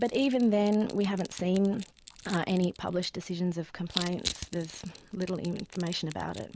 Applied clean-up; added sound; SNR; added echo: none; Crushing; 14 dB; none.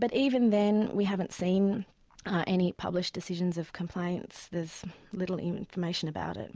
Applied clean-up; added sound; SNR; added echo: none; none; none; none.